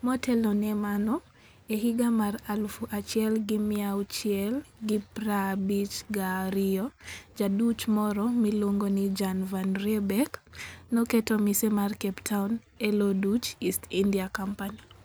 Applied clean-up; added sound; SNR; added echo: none; none; none; none.